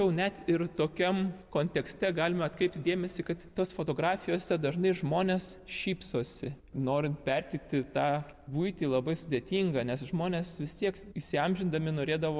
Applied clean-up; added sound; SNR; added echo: none; none; none; none.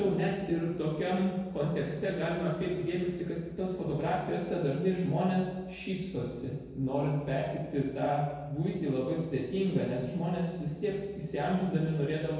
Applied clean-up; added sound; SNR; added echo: none; none; none; reverberation time 1.2 s.